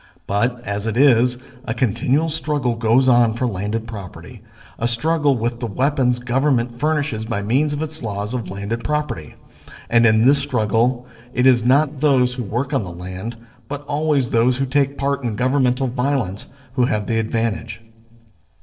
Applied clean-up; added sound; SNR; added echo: neural separator model SepFormer DNS4.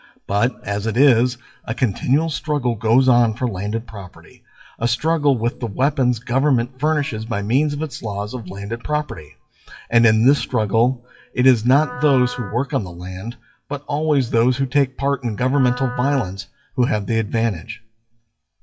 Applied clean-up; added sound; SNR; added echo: classical method WPE with log-MMSE.